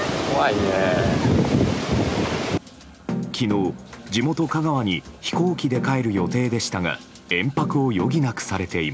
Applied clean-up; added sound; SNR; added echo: none; none; none; none.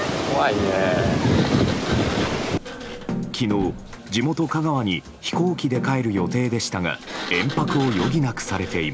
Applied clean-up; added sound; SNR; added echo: none; Sliding door; 13 dB; none.